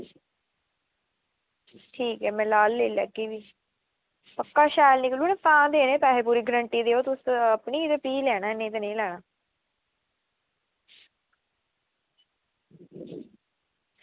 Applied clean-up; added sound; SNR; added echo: none; none; none; none.